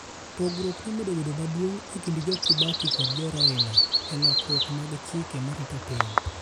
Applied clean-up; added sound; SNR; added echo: none; Bird vocalization, bird call, bird song; -2 dB; none.